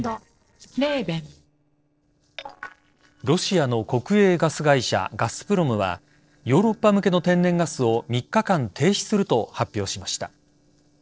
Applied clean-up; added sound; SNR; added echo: neural separator model SepFormer DNS4.